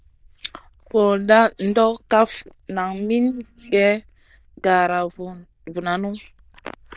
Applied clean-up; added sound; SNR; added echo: neural diffusion model UNIVERSE++.